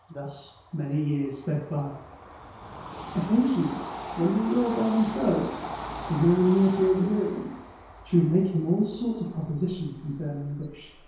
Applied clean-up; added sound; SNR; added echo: none; Train / Bird vocalization, bird call, bird song; 14 dB; reverberation time 1.0 s.